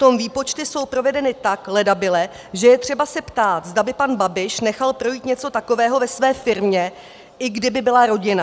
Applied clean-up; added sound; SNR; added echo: none; none; none; none.